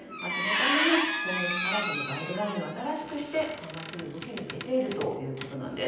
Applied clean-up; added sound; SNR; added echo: none; Squeak; -1 dB; reverberation time 0.9 s.